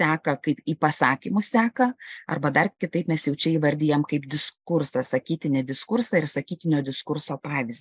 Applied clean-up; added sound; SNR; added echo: none; none; none; none.